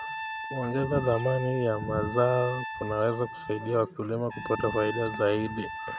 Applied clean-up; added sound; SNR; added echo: none; Trumpet; 10 dB; none.